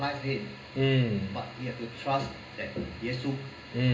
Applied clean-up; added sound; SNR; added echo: none; none; none; reverberation time 0.2 s.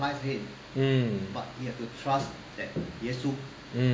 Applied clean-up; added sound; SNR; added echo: none; none; none; none.